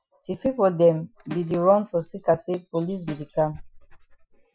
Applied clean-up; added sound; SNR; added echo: classical method Wiener filter.